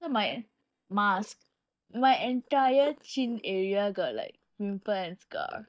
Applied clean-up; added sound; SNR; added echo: neural mask model DeepFilterNet 3.